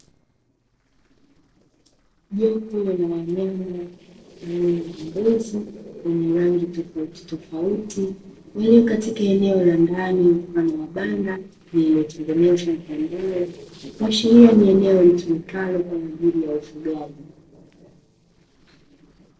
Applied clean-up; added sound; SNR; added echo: neural separator model SepFormer DNS4.